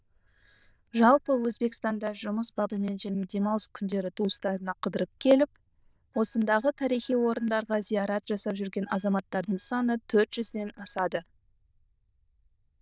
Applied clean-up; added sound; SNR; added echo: neural diffusion model UNIVERSE++.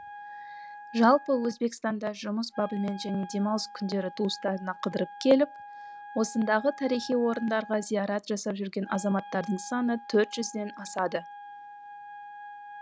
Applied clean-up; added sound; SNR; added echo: none; Wind instrument, woodwind instrument; 16 dB; none.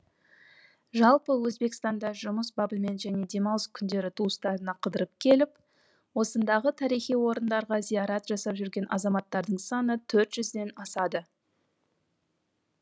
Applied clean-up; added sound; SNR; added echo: none; none; none; none.